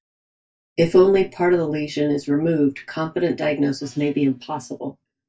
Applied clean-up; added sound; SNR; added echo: neural mask model DeepFilterNet 3.